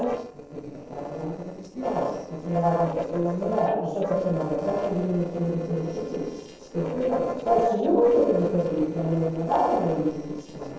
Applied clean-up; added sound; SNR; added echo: neural separator model SepFormer DNS4.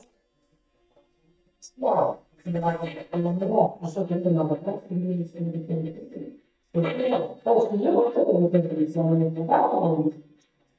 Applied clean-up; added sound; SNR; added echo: neural mask model DeepFilterNet 3.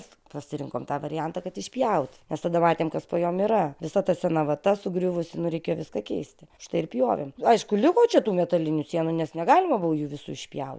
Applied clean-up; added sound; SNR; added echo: none; none; none; none.